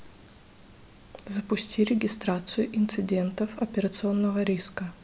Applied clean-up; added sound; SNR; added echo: none; none; none; none.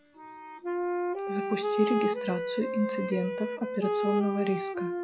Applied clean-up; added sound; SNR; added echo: classical method log-MMSE.